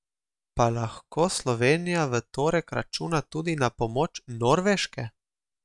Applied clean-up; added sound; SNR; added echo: none; none; none; none.